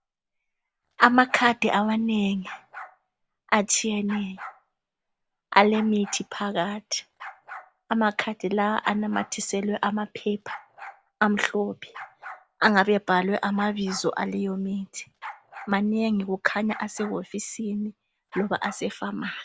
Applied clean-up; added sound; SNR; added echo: none; Bark; 19 dB; none.